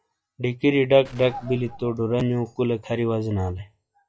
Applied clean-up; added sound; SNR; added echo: classical method log-MMSE.